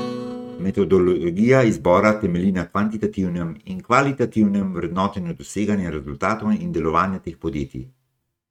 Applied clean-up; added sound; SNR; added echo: neural mask model RNNoise.